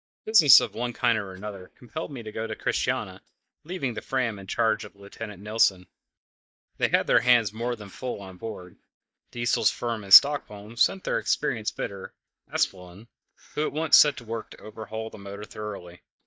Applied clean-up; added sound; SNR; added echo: neural mask model DeepFilterNet 3.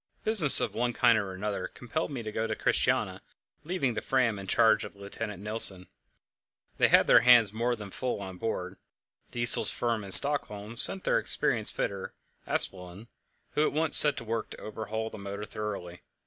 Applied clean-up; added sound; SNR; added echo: none; none; none; none.